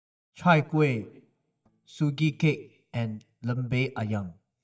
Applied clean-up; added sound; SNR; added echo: neural mask model DeepFilterNet 3.